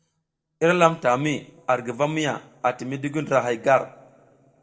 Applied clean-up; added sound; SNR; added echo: neural separator model SepFormer DNS4.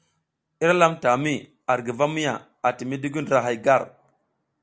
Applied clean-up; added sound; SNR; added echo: none; none; none; none.